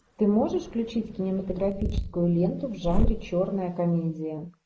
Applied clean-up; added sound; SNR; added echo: neural mask model Resemble Enhance denoiser.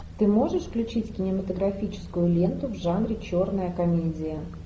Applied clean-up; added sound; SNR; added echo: none; none; none; none.